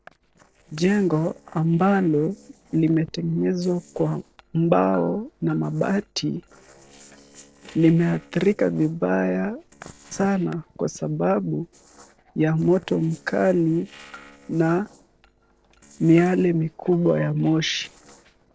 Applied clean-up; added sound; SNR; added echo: neural separator model SepFormer DNS4.